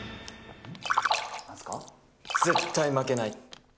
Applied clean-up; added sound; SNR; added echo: none; Splash, splatter; -2 dB; none.